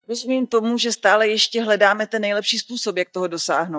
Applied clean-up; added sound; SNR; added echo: neural mask model DeepFilterNet 3.